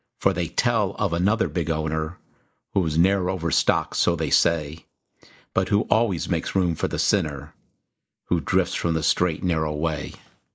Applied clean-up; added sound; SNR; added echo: neural mask model Resemble Enhance denoiser.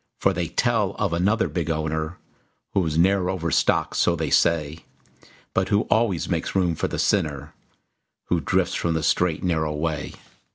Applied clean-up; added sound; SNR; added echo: none; none; none; none.